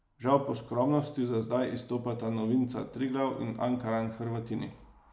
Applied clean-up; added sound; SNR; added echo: none; none; none; none.